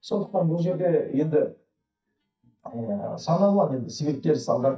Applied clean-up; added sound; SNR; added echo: neural mask model DeepFilterNet 3.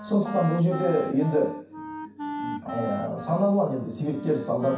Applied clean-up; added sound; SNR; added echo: none; Wind instrument, woodwind instrument; 10 dB; reverberation time 0.6 s.